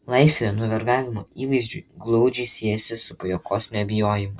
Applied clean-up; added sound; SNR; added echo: none; none; none; none.